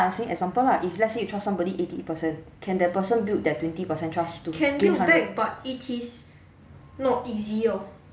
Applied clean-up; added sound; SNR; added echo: none; none; none; none.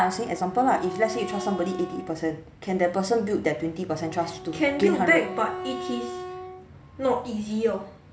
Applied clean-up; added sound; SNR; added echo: none; Wind instrument, woodwind instrument; 12 dB; none.